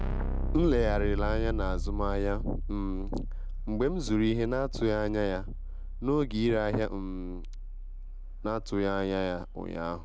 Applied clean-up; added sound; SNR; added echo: none; Keyboard (musical); 2 dB; none.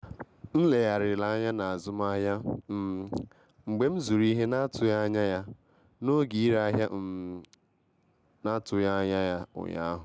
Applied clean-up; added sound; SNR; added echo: none; none; none; none.